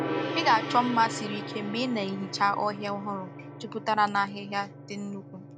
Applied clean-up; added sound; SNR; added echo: none; Gong; 7 dB; none.